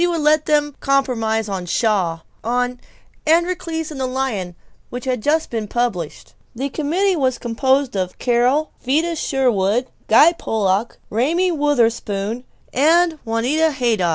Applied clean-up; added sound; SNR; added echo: none; none; none; none.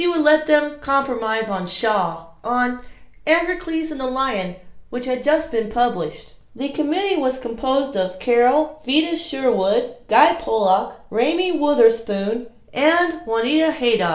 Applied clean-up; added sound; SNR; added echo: none; none; none; reverberation time 0.4 s.